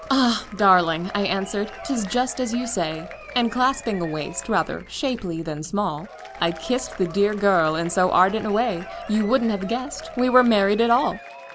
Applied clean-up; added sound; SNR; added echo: none; Applause / Crowd / Cheering; 17 dB; none.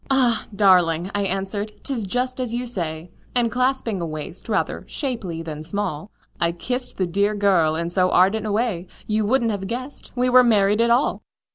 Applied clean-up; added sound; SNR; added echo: none; none; none; none.